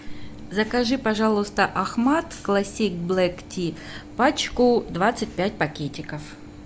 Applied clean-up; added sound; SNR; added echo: none; none; none; none.